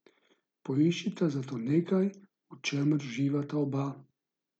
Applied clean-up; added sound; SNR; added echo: none; none; none; none.